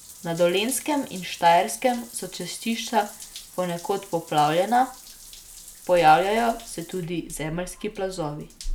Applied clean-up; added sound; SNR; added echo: none; Drip / Trickle, dribble / Bathtub (filling or washing) / Water tap, faucet; 16 dB; none.